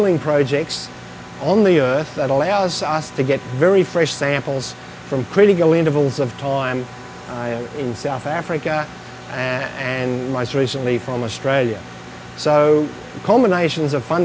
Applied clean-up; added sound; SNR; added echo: none; none; none; none.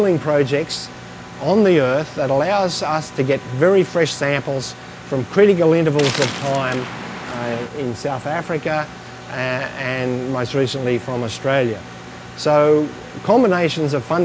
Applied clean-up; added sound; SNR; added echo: none; Waves, surf; 11 dB; none.